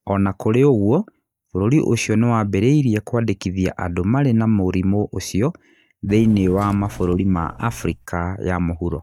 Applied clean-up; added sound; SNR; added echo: neural mask model DeepFilterNet 3.